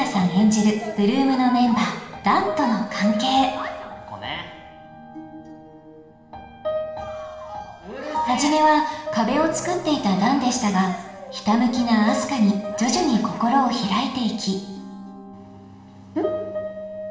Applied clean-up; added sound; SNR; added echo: none; none; none; reverberation time 1.1 s.